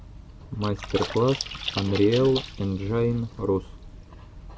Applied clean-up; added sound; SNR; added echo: none; Splash, splatter; 11 dB; none.